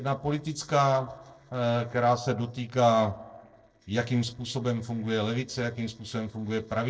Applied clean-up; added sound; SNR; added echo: neural separator model SepFormer DNS4.